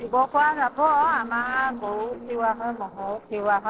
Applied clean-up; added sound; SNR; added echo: neural separator model SepFormer DNS4.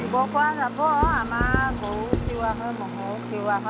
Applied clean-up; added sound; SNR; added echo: none; Writing + Engine; 3 dB; none.